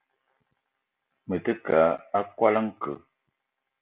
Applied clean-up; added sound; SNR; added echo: none; none; none; none.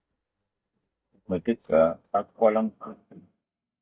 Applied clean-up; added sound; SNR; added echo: neural mask model DeepFilterNet 3.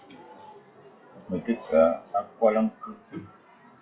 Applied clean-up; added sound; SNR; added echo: classical method WPE with log-MMSE.